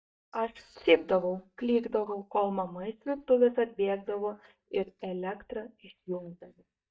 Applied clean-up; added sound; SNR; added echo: neural mask model DeepFilterNet 3.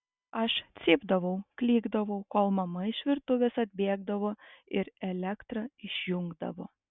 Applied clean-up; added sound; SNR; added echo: none; none; none; none.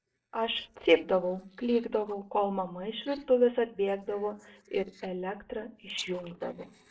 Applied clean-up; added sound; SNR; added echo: neural separator model SepFormer DNS4.